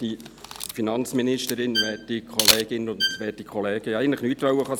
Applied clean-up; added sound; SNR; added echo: none; Camera + Bowed string instrument; 3 dB; none.